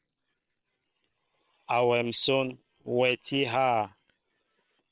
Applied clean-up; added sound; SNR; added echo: neural separator model SepFormer WHAM!.